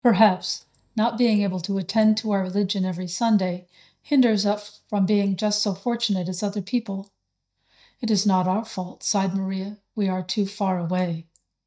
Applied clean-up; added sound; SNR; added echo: neural mask model DeepFilterNet 3.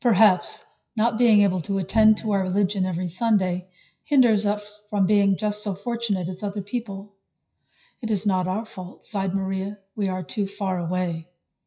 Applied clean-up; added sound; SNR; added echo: classical method WPE with log-MMSE.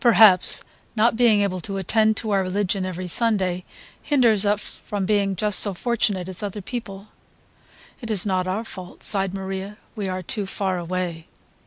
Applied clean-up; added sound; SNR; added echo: none; none; none; none.